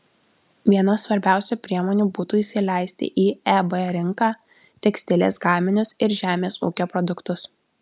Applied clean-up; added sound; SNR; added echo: none; none; none; none.